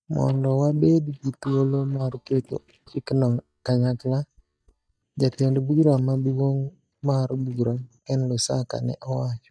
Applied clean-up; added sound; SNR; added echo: neural mask model DeepFilterNet 3.